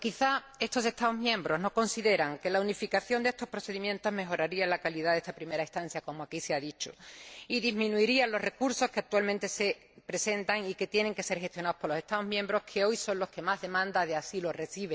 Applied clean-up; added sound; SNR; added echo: none; none; none; none.